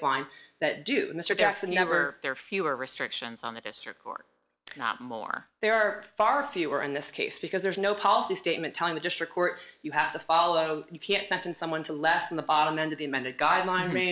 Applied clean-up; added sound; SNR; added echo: none; none; none; none.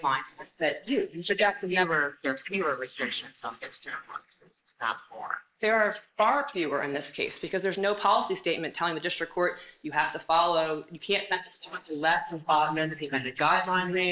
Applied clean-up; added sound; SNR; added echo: neural mask model Resemble Enhance denoiser.